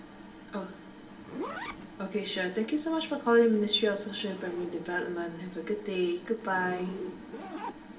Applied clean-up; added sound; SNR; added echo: none; Zipper (clothing); 14 dB; reverberation time 0.6 s.